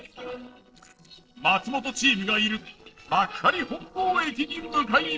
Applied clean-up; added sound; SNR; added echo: neural separator model SepFormer DNS4.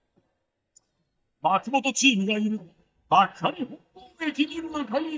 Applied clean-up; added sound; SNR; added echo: neural mask model DeepFilterNet 3.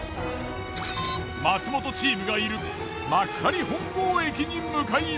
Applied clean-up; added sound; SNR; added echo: none; none; none; none.